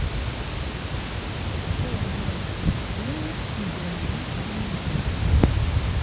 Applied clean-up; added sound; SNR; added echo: none; none; none; none.